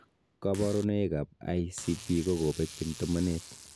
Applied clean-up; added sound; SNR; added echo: none; Packing tape, duct tape; 16 dB; none.